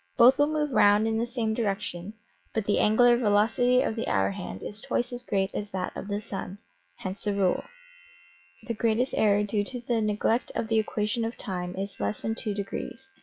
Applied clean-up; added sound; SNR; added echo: classical method log-MMSE.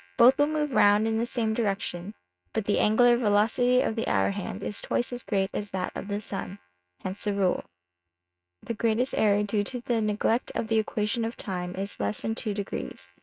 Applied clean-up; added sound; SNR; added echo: neural mask model RNNoise.